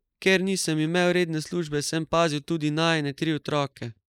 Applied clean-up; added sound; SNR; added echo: neural mask model Resemble Enhance denoiser.